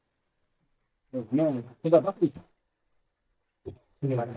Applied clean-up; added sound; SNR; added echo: neural mask model DeepFilterNet 3.